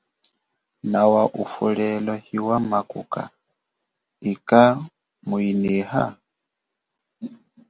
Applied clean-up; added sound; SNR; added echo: none; none; none; none.